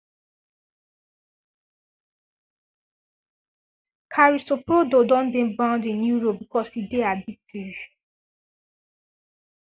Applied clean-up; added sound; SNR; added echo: none; none; none; none.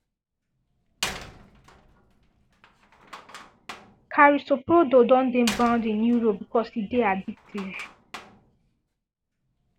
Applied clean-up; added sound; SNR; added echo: none; Slam; 17 dB; none.